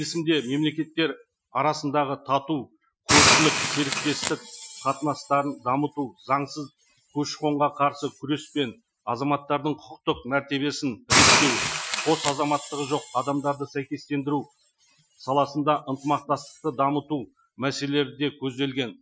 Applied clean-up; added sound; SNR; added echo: classical method Wiener filter.